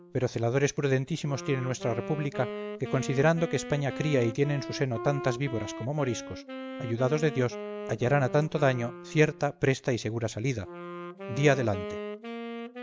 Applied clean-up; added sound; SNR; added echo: none; Wind instrument, woodwind instrument; 11 dB; none.